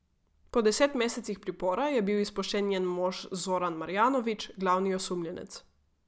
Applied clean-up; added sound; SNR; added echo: none; none; none; none.